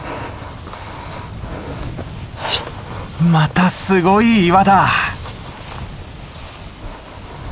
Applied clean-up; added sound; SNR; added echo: none; none; none; none.